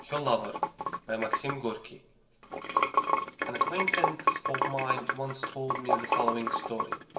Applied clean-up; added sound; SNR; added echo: none; Sink (filling or washing) / Water; -4 dB; reverberation time 0.6 s.